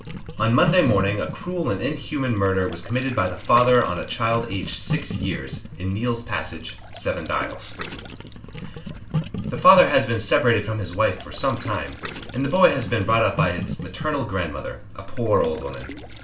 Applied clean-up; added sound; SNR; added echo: none; Gurgling; 11 dB; reverberation time 0.2 s.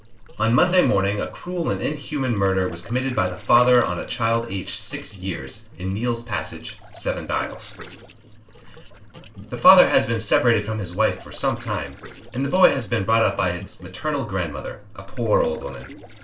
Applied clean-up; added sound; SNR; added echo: neural separator model SepFormer DNS4.